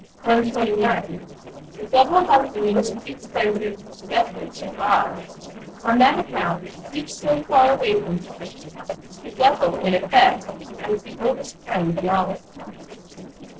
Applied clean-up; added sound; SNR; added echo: neural separator model SepFormer DNS4.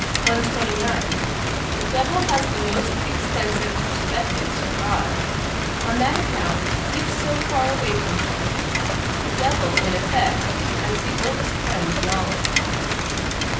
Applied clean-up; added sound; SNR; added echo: none; Rain; -4 dB; reverberation time 0.6 s.